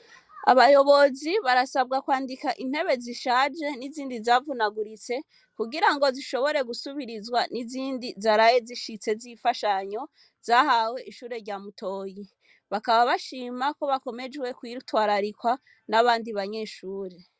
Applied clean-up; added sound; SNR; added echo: none; none; none; none.